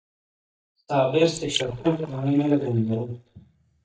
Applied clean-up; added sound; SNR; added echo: neural mask model DeepFilterNet 3.